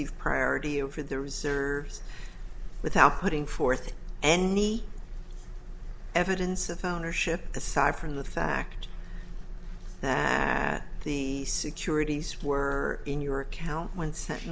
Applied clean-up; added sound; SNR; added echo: none; none; none; none.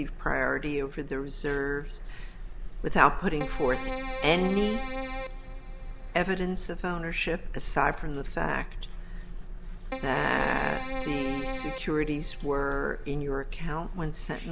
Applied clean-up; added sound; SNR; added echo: none; Keyboard (musical); 7 dB; none.